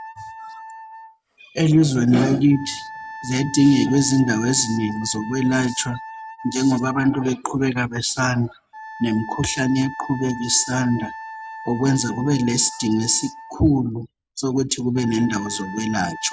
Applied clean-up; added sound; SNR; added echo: none; Wind instrument, woodwind instrument; 15 dB; none.